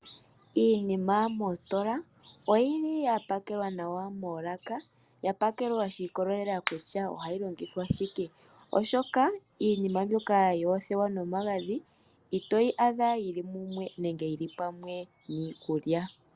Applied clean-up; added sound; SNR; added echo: none; Finger snapping; 12 dB; none.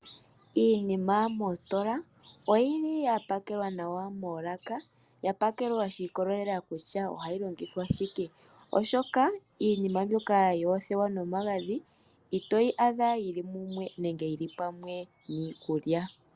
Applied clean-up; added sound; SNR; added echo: none; none; none; none.